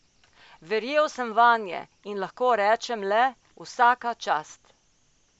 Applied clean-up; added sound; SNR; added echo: none; none; none; none.